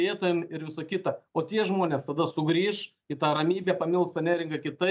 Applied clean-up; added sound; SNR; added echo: none; none; none; none.